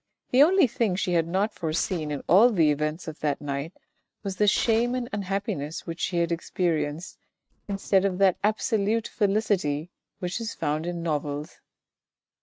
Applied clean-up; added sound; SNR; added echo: neural mask model RNNoise.